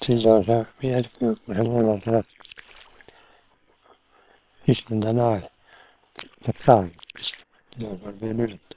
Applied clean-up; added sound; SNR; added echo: neural separator model SepFormer WHAM!.